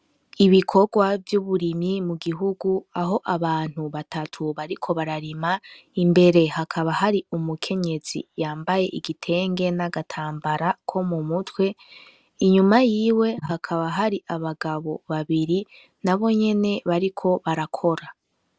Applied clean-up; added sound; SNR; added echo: none; none; none; none.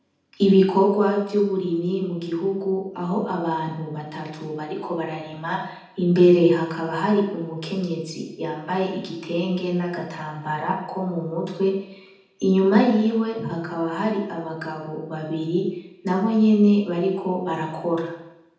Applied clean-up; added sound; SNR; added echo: none; none; none; reverberation time 0.8 s.